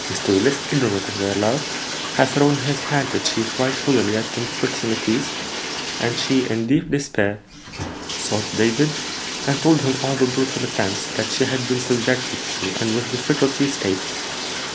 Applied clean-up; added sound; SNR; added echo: none; Bathtub (filling or washing); 6 dB; none.